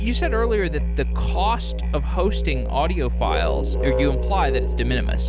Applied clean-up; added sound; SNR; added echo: none; Musical instrument; -3 dB; none.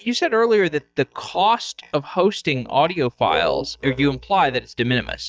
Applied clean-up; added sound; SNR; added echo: neural mask model DeepFilterNet 3.